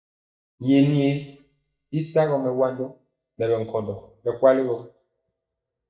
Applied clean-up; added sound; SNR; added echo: neural mask model DeepFilterNet 3.